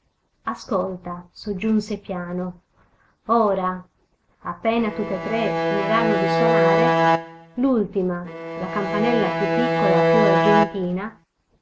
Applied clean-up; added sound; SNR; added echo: none; Bowed string instrument; -4 dB; none.